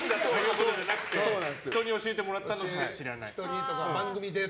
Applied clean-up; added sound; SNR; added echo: none; none; none; none.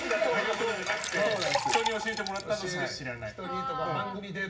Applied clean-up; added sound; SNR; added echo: none; Liquid; 4 dB; reverberation time 0.4 s.